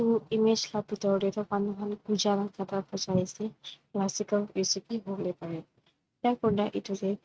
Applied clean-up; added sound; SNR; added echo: neural mask model RNNoise.